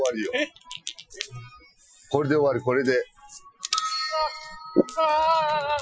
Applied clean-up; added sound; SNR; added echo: classical method Wiener filter.